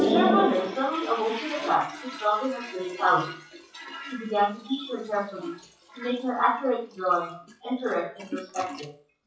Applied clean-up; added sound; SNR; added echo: classical method WPE with log-MMSE.